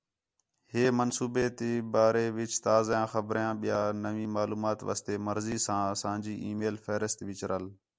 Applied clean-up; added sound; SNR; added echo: none; none; none; none.